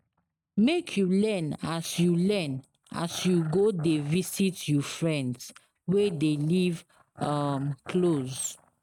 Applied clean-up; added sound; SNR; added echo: neural mask model RNNoise.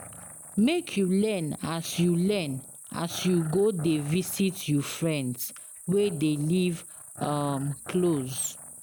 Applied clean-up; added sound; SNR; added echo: none; Growling + Cricket; 16 dB; none.